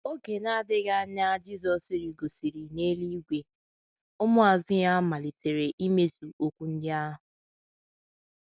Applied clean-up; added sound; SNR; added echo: none; none; none; none.